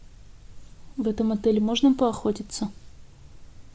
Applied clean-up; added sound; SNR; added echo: none; none; none; none.